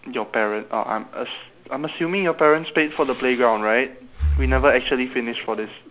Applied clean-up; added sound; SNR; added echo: none; Breathing; 5 dB; none.